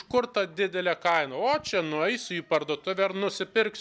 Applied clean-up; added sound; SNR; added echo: none; none; none; none.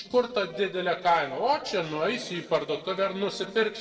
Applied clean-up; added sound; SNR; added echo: neural separator model SepFormer DNS4.